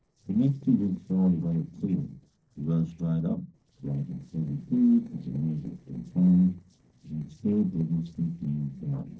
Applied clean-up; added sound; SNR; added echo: neural separator model SepFormer DNS4.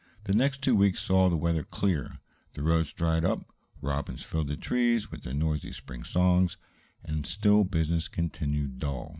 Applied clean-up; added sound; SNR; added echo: none; none; none; none.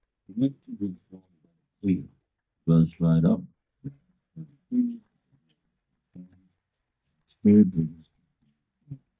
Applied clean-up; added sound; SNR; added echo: neural mask model DeepFilterNet 3.